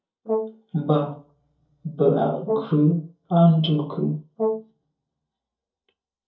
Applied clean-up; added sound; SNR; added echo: neural mask model DeepFilterNet 3.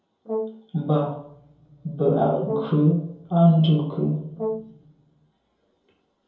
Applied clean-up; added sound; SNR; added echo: none; Brass instrument; 11 dB; reverberation time 2.7 s.